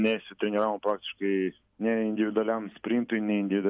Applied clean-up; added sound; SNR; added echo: none; none; none; none.